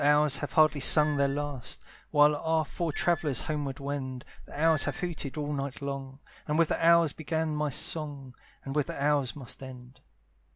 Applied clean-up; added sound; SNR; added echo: none; Squeak / Screech; 10 dB; none.